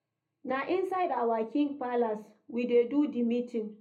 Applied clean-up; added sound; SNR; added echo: none; none; none; reverberation time 0.3 s.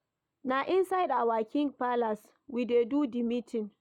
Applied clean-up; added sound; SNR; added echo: none; none; none; none.